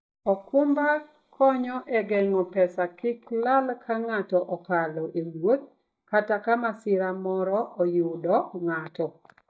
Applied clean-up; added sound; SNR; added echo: neural mask model DeepFilterNet 3.